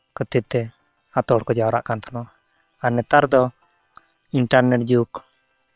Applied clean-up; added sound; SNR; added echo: neural separator model SepFormer WHAM!.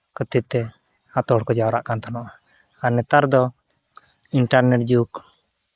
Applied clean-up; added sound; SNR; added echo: neural mask model Resemble Enhance denoiser.